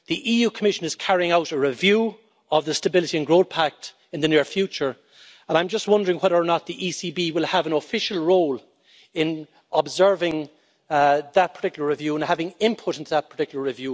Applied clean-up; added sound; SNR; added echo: none; none; none; none.